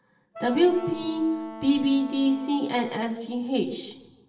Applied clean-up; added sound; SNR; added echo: none; Wind instrument, woodwind instrument; 16 dB; reverberation time 0.8 s.